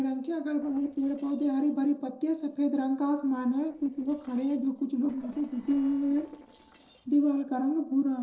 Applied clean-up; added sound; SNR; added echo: neural separator model SepFormer DNS4.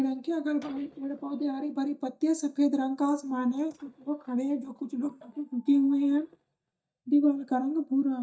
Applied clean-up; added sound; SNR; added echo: neural mask model DeepFilterNet 3.